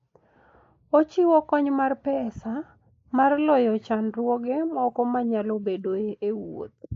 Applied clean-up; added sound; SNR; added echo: neural mask model Resemble Enhance denoiser.